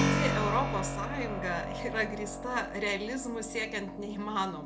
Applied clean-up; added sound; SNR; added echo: none; Keyboard (musical); 0 dB; none.